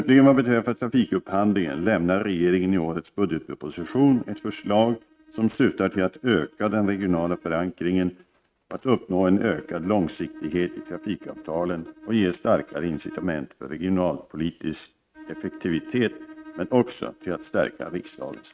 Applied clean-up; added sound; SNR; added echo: neural mask model RNNoise.